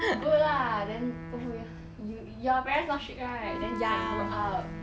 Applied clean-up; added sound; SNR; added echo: none; Wind instrument, woodwind instrument; 10 dB; none.